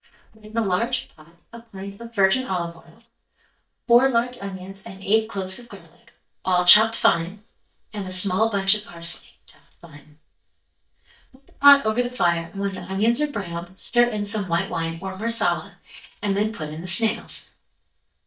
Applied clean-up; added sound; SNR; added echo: neural mask model DeepFilterNet 3.